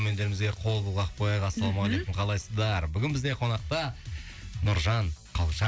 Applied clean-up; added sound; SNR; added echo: none; none; none; none.